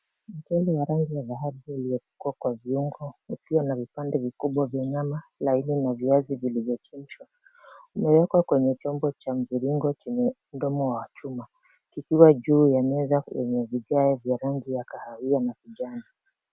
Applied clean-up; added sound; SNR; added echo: none; none; none; none.